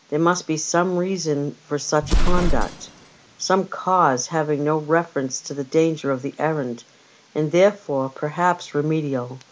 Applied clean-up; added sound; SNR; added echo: none; Explosion; 5 dB; none.